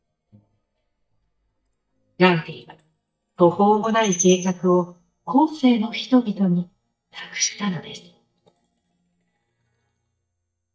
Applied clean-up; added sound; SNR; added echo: neural mask model DeepFilterNet 3.